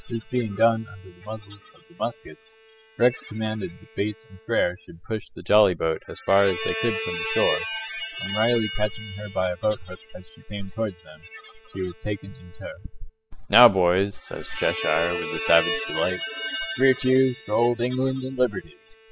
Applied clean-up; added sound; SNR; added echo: classical method spectral subtraction.